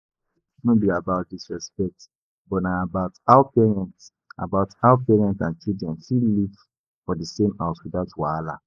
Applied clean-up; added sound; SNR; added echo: neural mask model Resemble Enhance denoiser.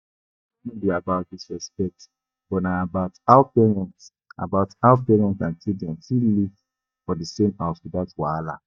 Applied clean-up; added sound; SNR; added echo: neural mask model DeepFilterNet 3.